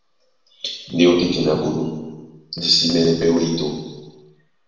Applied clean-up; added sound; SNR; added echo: none; none; none; reverberation time 1.1 s.